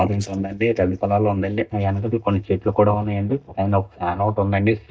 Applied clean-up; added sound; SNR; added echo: neural mask model DeepFilterNet 3.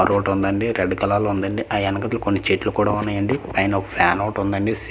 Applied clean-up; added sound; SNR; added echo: none; none; none; none.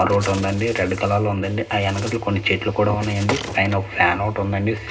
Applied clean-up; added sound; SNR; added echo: none; Bird; 16 dB; reverberation time 0.2 s.